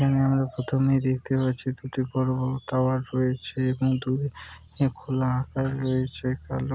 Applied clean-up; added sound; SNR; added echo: none; none; none; none.